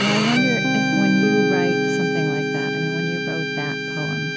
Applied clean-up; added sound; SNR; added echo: none; Bowed string instrument + Piano; -4 dB; none.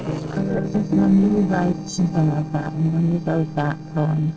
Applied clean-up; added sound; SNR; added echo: neural separator model SepFormer DNS4.